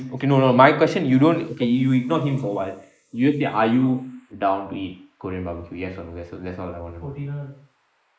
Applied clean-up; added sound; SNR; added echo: neural mask model Resemble Enhance denoiser.